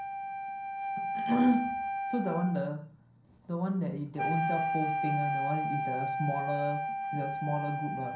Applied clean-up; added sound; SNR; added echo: none; Wind instrument, woodwind instrument; 1 dB; reverberation time 0.6 s.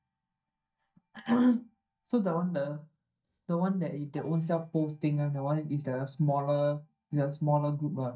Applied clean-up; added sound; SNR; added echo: neural mask model DeepFilterNet 3.